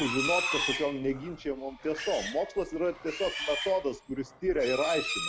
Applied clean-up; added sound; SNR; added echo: none; Livestock, farm animals, working animals; 5 dB; none.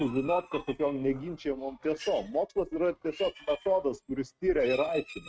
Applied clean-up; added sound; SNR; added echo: neural mask model RNNoise.